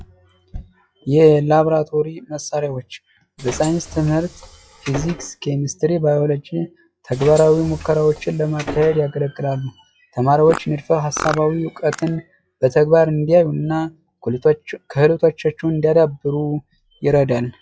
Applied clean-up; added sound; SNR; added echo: classical method log-MMSE.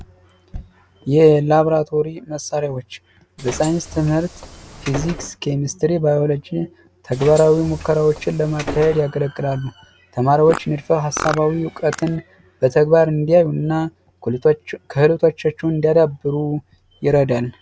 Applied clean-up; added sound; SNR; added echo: none; Fart + Bus; 12 dB; none.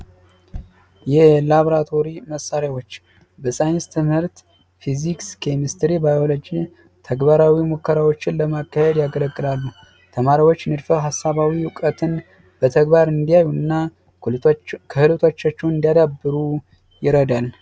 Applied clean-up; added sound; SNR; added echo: none; none; none; none.